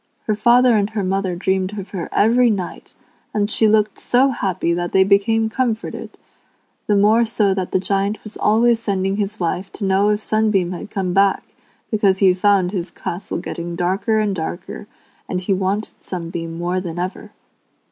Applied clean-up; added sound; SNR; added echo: none; none; none; none.